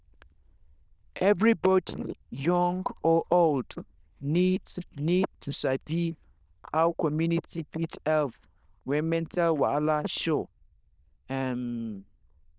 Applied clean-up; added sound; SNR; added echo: neural diffusion model UNIVERSE++.